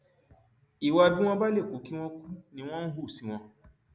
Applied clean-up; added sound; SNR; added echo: none; none; none; none.